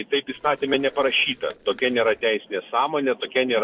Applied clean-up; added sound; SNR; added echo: neural separator model SepFormer DNS4.